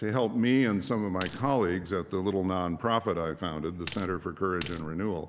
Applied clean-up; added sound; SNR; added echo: none; Coin (dropping); 3 dB; none.